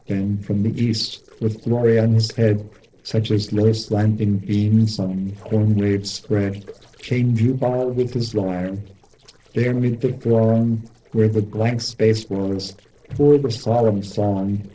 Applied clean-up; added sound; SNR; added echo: neural separator model SepFormer DNS4.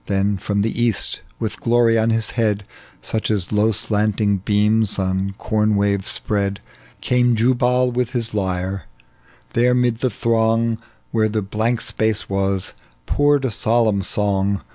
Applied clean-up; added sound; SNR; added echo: none; none; none; none.